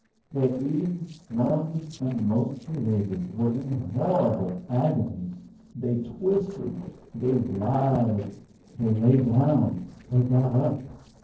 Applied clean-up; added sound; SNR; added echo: neural separator model SepFormer DNS4.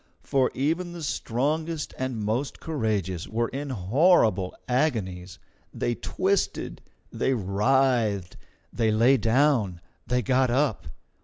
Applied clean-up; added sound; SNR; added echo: none; none; none; none.